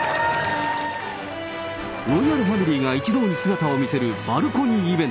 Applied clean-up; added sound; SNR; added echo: none; none; none; none.